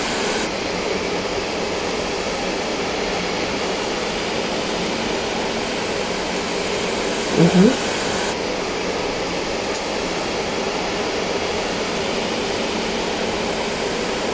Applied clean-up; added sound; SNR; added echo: none; Hiss; 7 dB; none.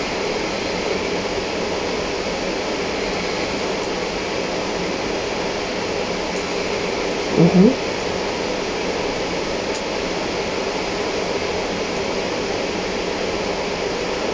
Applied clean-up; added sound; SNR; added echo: none; none; none; none.